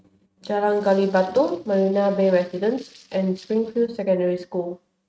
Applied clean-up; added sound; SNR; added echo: neural mask model RNNoise.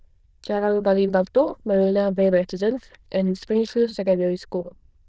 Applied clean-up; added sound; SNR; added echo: neural diffusion model UNIVERSE++.